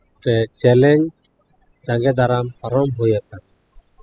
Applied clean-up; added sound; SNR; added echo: classical method spectral subtraction.